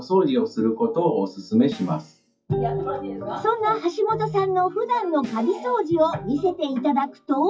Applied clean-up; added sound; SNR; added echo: classical method WPE with log-MMSE.